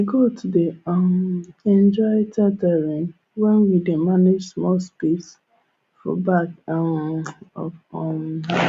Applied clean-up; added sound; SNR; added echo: none; none; none; none.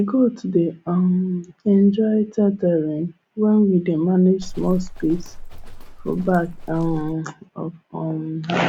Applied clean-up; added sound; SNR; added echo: none; Livestock, farm animals, working animals; 11 dB; none.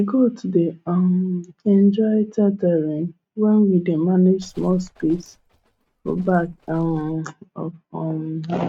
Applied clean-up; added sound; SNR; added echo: neural mask model RNNoise.